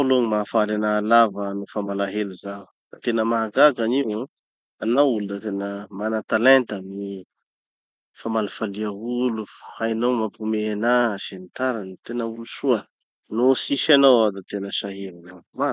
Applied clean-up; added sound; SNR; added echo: none; none; none; none.